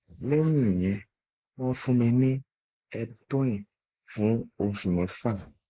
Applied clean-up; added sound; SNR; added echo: neural mask model Resemble Enhance denoiser.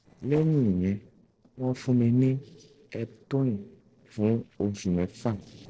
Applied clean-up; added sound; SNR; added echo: neural separator model SepFormer DNS4.